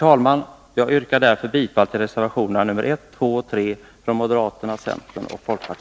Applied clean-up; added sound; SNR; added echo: none; none; none; none.